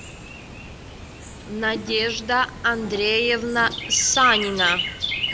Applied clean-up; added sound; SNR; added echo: none; Chirp, tweet; 7 dB; none.